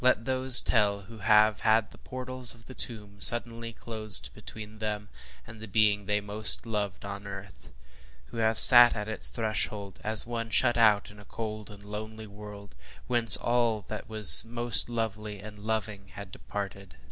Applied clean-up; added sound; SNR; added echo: none; none; none; none.